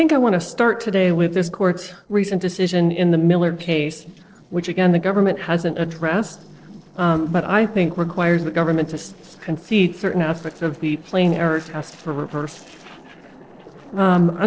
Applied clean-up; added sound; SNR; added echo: neural separator model SepFormer DNS4.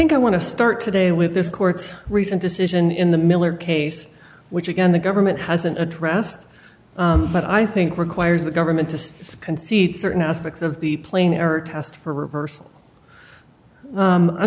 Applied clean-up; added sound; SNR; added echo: none; none; none; none.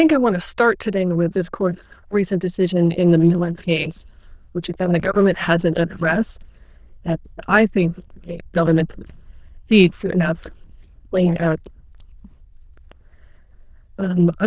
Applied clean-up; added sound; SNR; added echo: neural diffusion model UNIVERSE++.